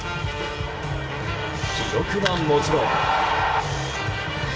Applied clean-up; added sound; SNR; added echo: none; Camera; 16 dB; reverberation time 2.5 s.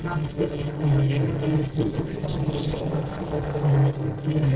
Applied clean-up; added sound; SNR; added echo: neural separator model SepFormer DNS4.